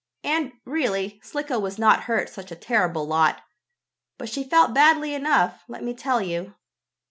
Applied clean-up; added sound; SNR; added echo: none; none; none; none.